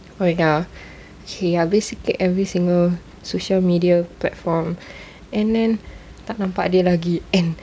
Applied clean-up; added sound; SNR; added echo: none; none; none; none.